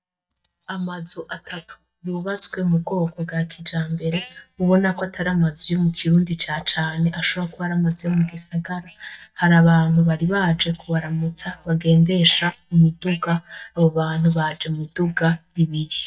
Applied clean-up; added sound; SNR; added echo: neural mask model DeepFilterNet 3.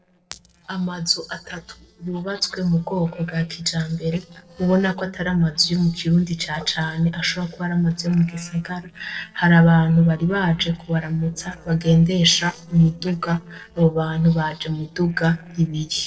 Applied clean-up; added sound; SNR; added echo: neural separator model SepFormer DNS4.